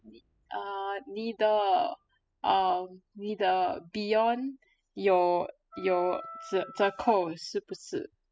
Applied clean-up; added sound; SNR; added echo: classical method spectral subtraction.